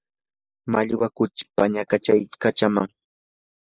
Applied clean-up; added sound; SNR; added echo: neural mask model Resemble Enhance denoiser.